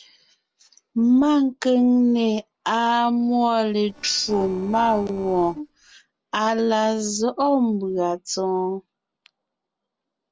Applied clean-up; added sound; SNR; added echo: neural separator model SepFormer DNS4.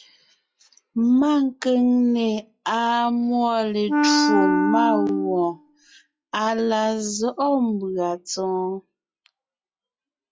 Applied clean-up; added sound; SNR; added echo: classical method log-MMSE.